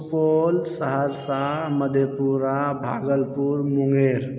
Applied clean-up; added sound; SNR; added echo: none; none; none; none.